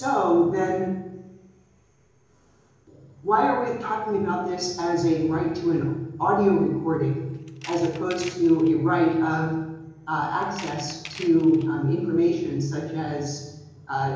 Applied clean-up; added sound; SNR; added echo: none; Tools; 20 dB; reverberation time 1.0 s.